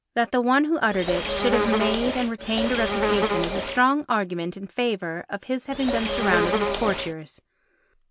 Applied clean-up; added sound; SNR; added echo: none; Insect; 1 dB; none.